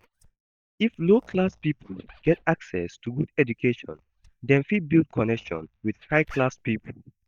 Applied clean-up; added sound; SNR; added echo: neural mask model DeepFilterNet 3.